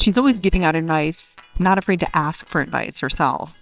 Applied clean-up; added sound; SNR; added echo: neural separator model SepFormer WHAMR!.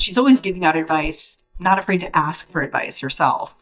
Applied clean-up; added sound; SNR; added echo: neural mask model DeepFilterNet 3.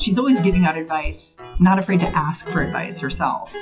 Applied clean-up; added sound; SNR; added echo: classical method WPE with log-MMSE.